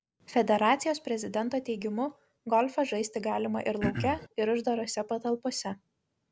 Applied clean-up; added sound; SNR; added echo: none; Cough; 2 dB; none.